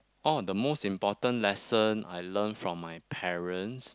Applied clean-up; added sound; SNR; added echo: none; none; none; none.